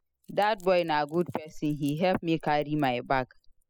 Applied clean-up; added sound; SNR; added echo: classical method spectral subtraction.